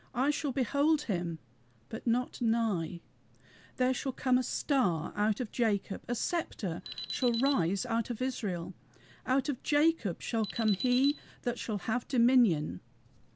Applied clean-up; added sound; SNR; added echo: none; Alarm; 12 dB; none.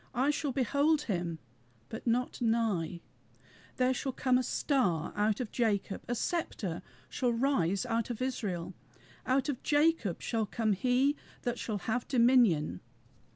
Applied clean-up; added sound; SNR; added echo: none; none; none; none.